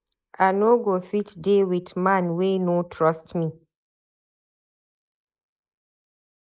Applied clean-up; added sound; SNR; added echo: neural mask model Resemble Enhance denoiser.